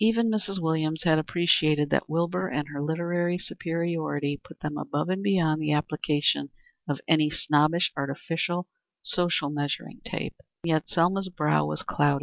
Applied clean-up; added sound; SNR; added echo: none; none; none; none.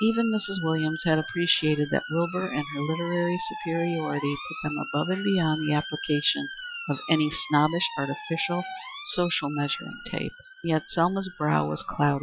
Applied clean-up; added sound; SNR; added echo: classical method Wiener filter.